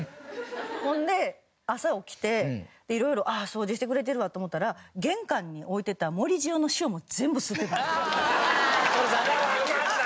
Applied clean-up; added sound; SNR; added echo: none; none; none; none.